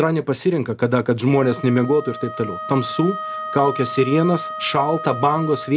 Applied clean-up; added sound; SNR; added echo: none; Wind instrument, woodwind instrument; 11 dB; none.